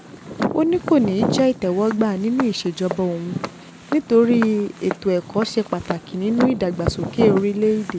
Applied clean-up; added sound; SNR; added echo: none; Walk, footsteps; 8 dB; none.